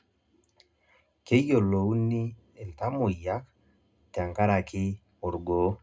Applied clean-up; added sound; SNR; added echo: none; none; none; reverberation time 0.2 s.